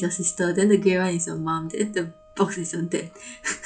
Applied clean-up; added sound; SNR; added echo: classical method log-MMSE.